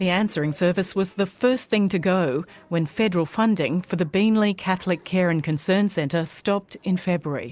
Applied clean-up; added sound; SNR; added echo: none; none; none; none.